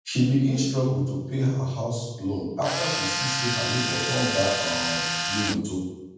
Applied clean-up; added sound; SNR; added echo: none; Tools; 1 dB; reverberation time 1.2 s.